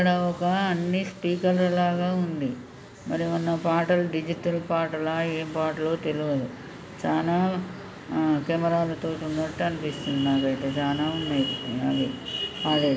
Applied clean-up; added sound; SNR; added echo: none; none; none; none.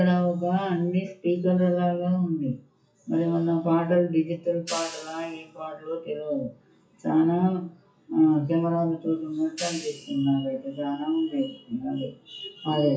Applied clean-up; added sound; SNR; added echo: classical method WPE with log-MMSE.